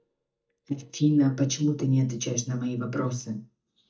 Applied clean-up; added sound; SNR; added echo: neural mask model DeepFilterNet 3.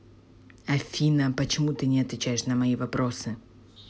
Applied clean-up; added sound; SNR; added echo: none; none; none; none.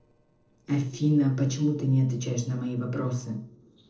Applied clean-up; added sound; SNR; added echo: neural separator model SepFormer DNS4.